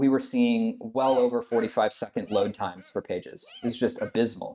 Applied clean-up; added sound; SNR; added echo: neural mask model RNNoise.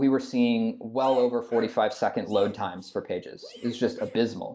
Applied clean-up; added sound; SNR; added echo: neural mask model Resemble Enhance denoiser.